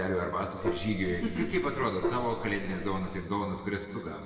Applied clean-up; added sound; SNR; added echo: none; Gong; 5 dB; reverberation time 2.3 s.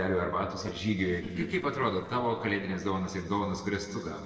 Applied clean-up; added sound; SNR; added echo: neural separator model SepFormer DNS4.